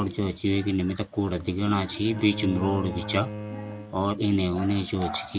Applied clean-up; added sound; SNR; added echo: none; Bowed string instrument; 11 dB; none.